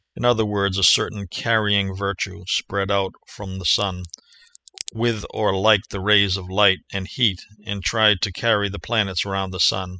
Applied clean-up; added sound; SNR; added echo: classical method spectral subtraction.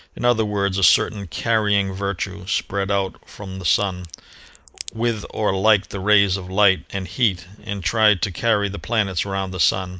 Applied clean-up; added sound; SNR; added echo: neural mask model Resemble Enhance denoiser.